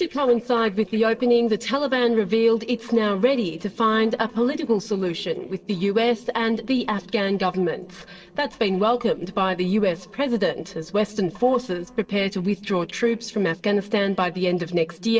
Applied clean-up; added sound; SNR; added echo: neural separator model SepFormer DNS4.